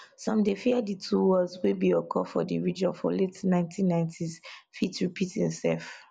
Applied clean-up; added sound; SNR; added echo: none; none; none; none.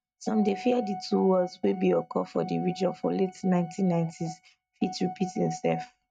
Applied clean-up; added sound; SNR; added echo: neural mask model RNNoise.